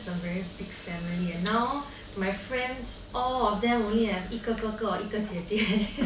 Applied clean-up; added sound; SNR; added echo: none; Sliding door / Hiss; 12 dB; none.